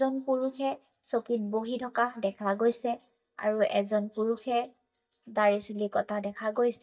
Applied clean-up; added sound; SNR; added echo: neural mask model DeepFilterNet 3.